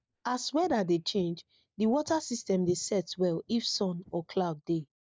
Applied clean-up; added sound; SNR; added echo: neural mask model DeepFilterNet 3.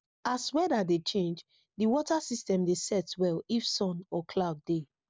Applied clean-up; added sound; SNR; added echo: none; none; none; none.